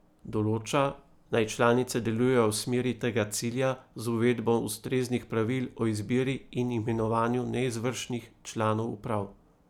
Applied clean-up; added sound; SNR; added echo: none; none; none; none.